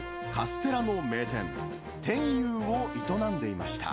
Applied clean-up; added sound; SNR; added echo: none; none; none; none.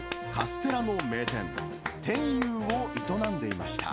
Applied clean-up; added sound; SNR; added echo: none; Clapping; 9 dB; none.